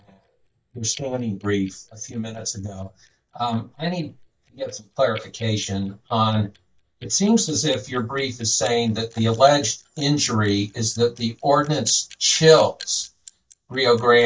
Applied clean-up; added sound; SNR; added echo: neural mask model DeepFilterNet 3.